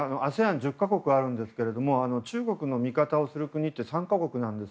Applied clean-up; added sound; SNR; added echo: none; none; none; none.